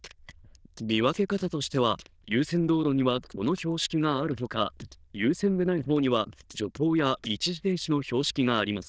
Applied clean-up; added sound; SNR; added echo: neural diffusion model UNIVERSE++.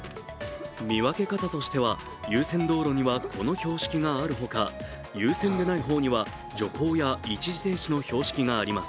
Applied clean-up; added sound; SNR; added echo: none; Cough; 19 dB; none.